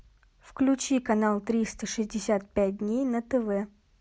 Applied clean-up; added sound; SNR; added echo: none; none; none; none.